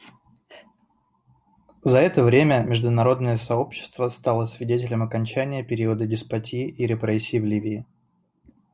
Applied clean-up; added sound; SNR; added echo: none; none; none; none.